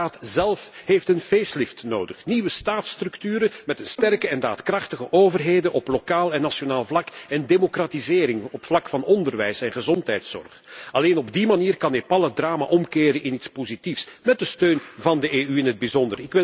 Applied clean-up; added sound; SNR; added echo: none; Bowed string instrument; 19 dB; none.